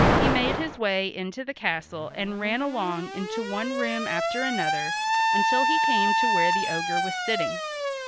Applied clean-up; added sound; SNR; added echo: none; Alarm; -4 dB; none.